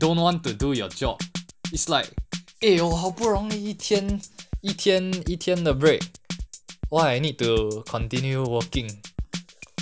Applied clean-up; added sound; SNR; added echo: none; Drum kit; 9 dB; none.